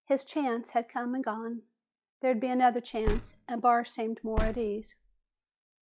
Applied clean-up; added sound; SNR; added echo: classical method log-MMSE.